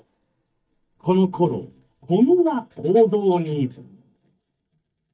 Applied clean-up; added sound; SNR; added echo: neural mask model DeepFilterNet 3.